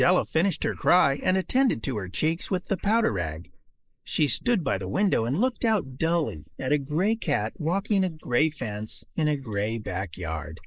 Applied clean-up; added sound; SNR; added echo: neural mask model Resemble Enhance denoiser.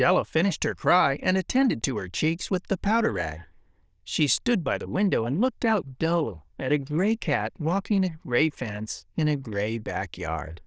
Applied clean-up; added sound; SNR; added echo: neural diffusion model UNIVERSE++.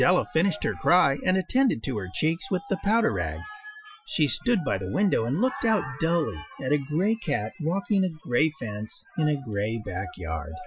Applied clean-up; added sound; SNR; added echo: classical method Wiener filter.